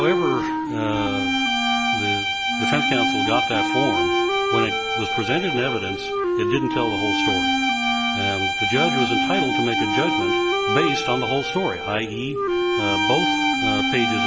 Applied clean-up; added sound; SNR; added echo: none; Wind instrument, woodwind instrument + Bowed string instrument; -4 dB; none.